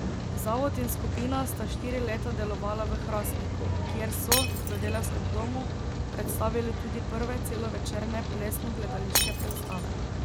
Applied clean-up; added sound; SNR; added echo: none; Shatter + Rain; -4 dB; none.